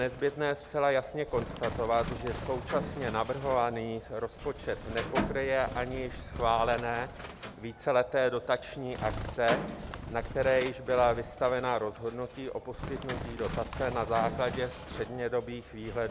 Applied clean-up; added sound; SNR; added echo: none; Bird; 8 dB; none.